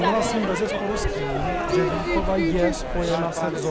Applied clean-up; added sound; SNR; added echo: none; Crowd / Fireworks; -2 dB; none.